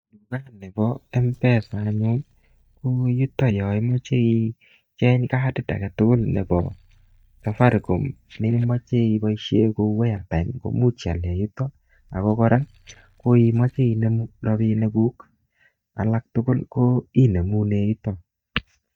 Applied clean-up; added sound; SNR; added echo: neural mask model DeepFilterNet 3.